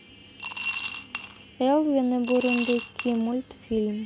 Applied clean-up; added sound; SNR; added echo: none; Coin (dropping) / Glass; 6 dB; none.